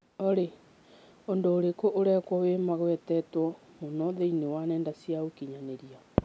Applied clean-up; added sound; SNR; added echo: none; none; none; none.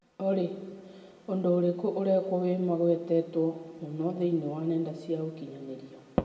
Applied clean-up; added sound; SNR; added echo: none; none; none; reverberation time 1.7 s.